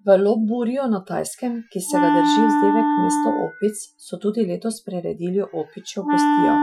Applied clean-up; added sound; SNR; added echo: classical method Wiener filter.